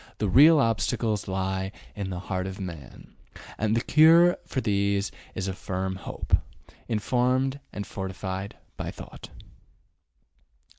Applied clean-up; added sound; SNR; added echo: none; none; none; none.